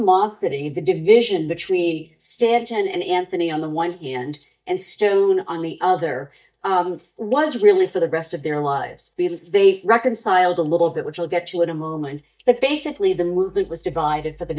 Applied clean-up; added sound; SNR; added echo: neural mask model DeepFilterNet 3.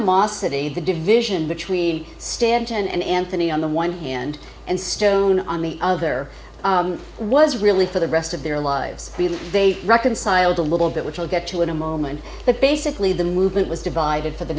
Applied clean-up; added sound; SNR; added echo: none; none; none; none.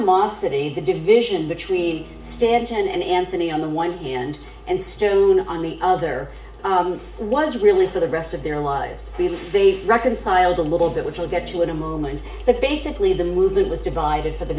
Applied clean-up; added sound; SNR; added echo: none; Guitar; 20 dB; reverberation time 0.4 s.